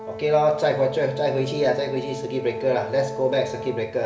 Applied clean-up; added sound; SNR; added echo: none; Brass instrument; 10 dB; reverberation time 0.9 s.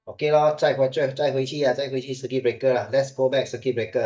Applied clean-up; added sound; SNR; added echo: neural mask model DeepFilterNet 3.